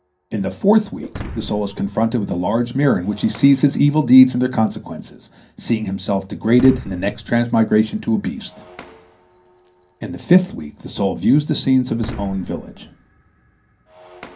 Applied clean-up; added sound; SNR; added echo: none; Shatter; 20 dB; reverberation time 0.3 s.